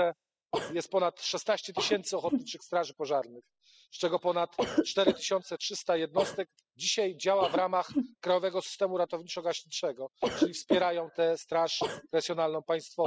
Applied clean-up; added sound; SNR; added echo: classical method spectral subtraction.